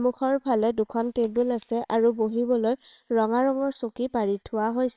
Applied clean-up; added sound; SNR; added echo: neural separator model SepFormer WHAMR!.